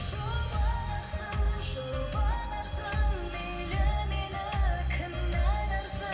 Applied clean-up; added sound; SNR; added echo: none; none; none; reverberation time 1.1 s.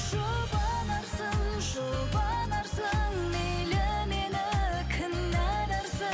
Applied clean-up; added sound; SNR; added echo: none; none; none; none.